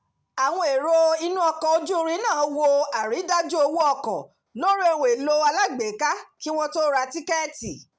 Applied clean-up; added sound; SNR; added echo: none; none; none; none.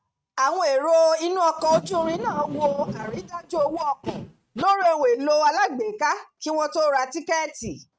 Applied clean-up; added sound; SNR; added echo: neural mask model RNNoise.